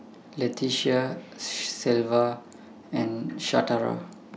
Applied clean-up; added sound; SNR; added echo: none; none; none; none.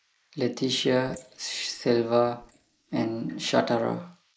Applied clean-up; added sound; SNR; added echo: neural mask model Resemble Enhance denoiser.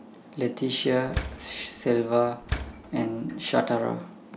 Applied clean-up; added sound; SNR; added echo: none; Slam; 9 dB; none.